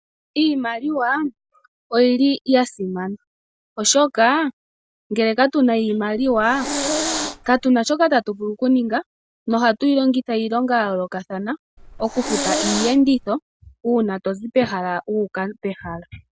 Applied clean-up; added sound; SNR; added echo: none; Hiss; 5 dB; none.